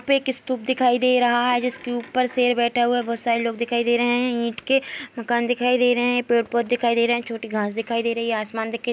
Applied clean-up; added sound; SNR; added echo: none; none; none; none.